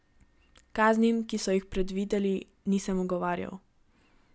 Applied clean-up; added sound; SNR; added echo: none; none; none; none.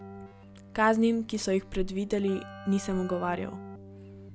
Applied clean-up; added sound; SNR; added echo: none; Keyboard (musical); 16 dB; none.